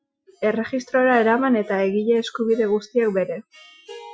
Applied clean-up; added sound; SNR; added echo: classical method Wiener filter.